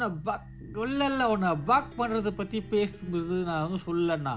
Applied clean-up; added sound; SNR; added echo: none; Plucked string instrument; 17 dB; none.